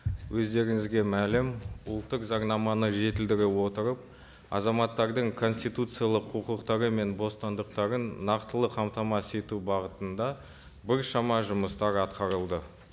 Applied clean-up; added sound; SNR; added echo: none; none; none; none.